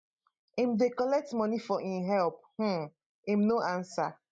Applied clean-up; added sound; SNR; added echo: none; none; none; none.